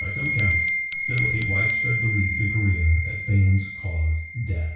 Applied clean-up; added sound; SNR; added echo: none; Bell; 3 dB; reverberation time 0.6 s.